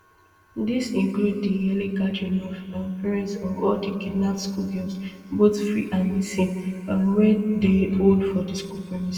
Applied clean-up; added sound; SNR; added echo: none; none; none; reverberation time 2.3 s.